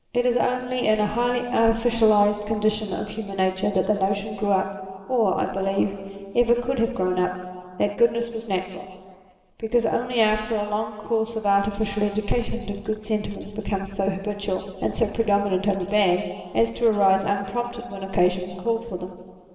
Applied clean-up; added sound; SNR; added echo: none; none; none; reverberation time 1.8 s.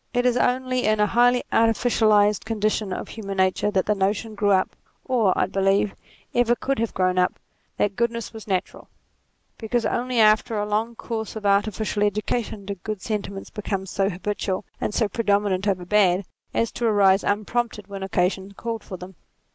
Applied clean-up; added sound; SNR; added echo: none; none; none; none.